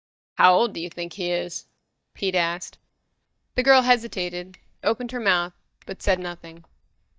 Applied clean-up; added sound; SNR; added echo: neural mask model DeepFilterNet 3.